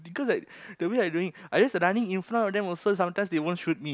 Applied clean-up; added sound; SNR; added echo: none; none; none; none.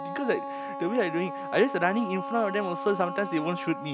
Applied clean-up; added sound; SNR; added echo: none; Wind instrument, woodwind instrument; 7 dB; none.